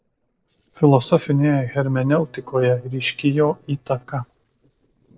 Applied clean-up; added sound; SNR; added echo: neural separator model SepFormer DNS4.